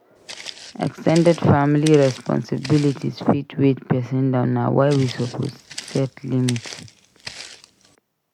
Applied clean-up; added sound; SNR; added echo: none; Walk, footsteps; 17 dB; none.